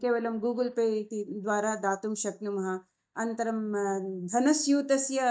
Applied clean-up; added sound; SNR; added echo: neural mask model DeepFilterNet 3.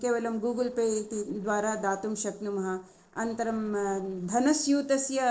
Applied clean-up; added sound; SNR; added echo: neural separator model SepFormer DNS4.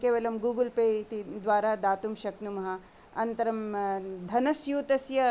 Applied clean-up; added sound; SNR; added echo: none; none; none; none.